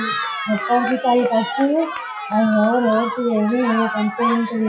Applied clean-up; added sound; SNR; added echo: classical method WPE with log-MMSE.